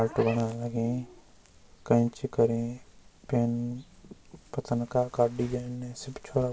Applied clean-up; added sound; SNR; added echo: none; none; none; none.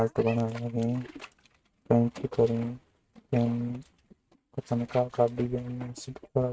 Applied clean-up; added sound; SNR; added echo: neural mask model RNNoise.